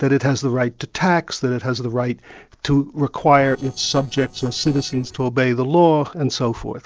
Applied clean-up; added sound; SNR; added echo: neural separator model SepFormer DNS4.